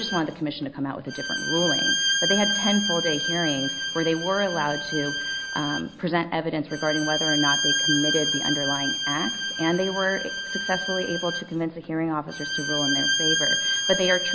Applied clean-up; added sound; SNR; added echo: none; Bowed string instrument; 0 dB; none.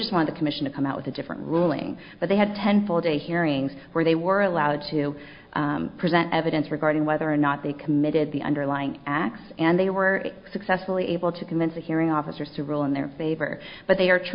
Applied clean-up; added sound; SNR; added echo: none; none; none; none.